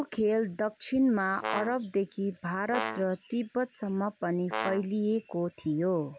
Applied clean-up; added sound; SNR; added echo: none; Brass instrument; 8 dB; none.